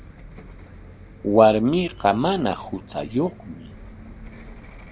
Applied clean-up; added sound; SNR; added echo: none; Bus; 18 dB; none.